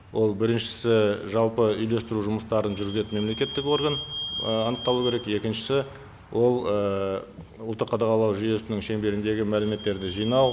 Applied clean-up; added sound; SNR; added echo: none; Squeak / Vehicle; 14 dB; none.